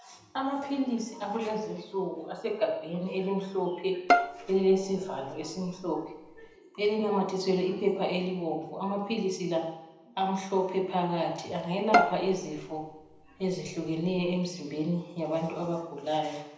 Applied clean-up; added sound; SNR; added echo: none; Bowed string instrument; 2 dB; reverberation time 0.8 s.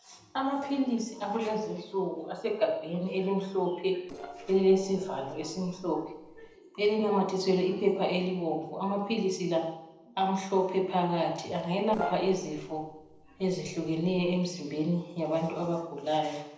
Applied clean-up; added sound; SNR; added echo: neural separator model SepFormer DNS4.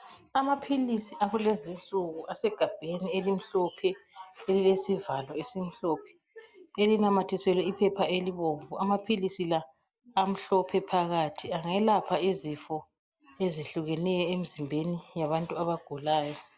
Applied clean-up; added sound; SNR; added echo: none; none; none; none.